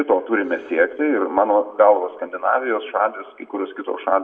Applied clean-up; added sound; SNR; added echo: none; none; none; reverberation time 0.8 s.